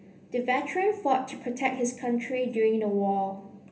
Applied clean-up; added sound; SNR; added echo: none; none; none; reverberation time 0.3 s.